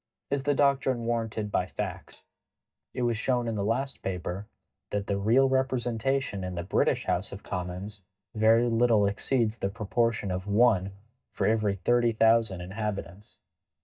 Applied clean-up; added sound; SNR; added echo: neural mask model DeepFilterNet 3.